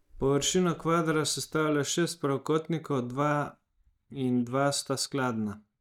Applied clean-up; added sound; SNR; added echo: neural mask model DeepFilterNet 3.